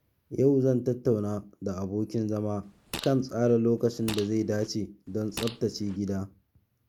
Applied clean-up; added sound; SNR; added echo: none; Fart; 14 dB; none.